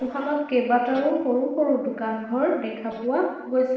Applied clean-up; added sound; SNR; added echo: neural separator model SepFormer DNS4.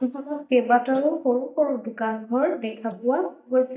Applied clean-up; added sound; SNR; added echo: neural mask model DeepFilterNet 3.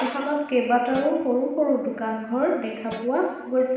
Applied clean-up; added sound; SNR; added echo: none; Guitar; 16 dB; reverberation time 1.1 s.